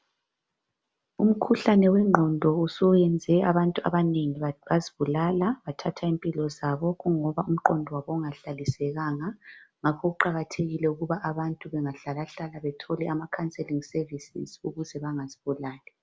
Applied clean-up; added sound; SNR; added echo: none; none; none; none.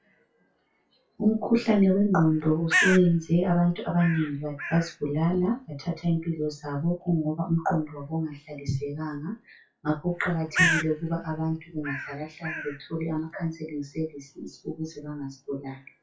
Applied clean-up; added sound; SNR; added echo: classical method WPE with log-MMSE.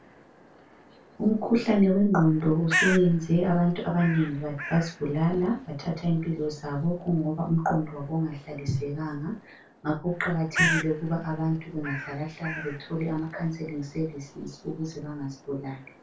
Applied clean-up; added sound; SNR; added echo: none; Bird; 10 dB; reverberation time 0.2 s.